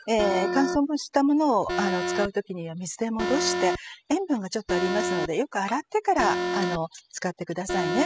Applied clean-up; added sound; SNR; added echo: classical method spectral subtraction.